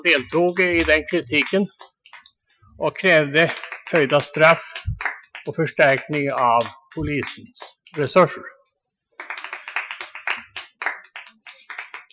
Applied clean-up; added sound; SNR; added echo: classical method Wiener filter.